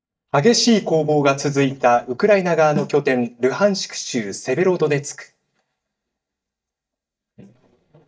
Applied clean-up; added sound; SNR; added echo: neural mask model DeepFilterNet 3.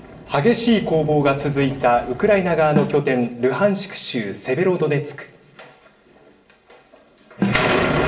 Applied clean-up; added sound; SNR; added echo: none; Snare drum; 4 dB; reverberation time 0.7 s.